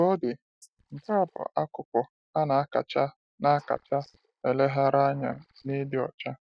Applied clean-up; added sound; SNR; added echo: neural mask model DeepFilterNet 3.